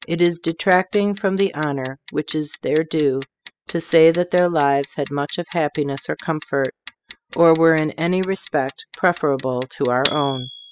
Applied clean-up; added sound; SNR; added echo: classical method spectral subtraction.